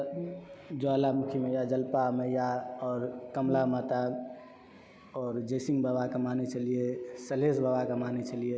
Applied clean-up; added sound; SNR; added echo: none; Brass instrument; 11 dB; none.